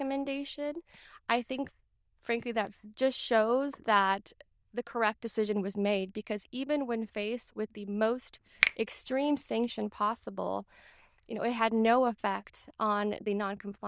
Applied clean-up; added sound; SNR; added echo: neural diffusion model UNIVERSE++.